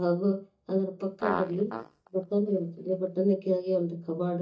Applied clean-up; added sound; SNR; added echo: neural mask model DeepFilterNet 3.